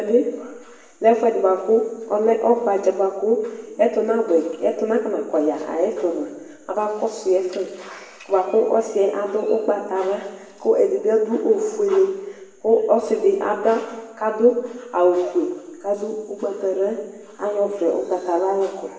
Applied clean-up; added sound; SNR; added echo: none; none; none; reverberation time 1.0 s.